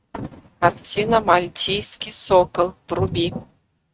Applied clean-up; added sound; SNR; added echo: neural mask model RNNoise.